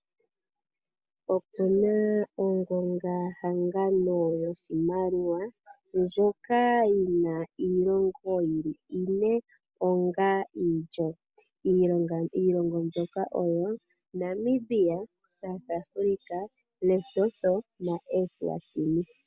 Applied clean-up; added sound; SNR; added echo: none; none; none; none.